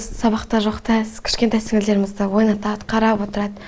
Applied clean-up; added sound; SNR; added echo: none; none; none; none.